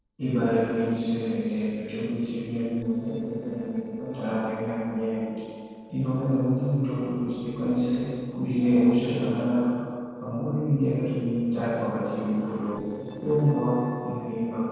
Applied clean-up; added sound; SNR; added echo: neural separator model SepFormer DNS4.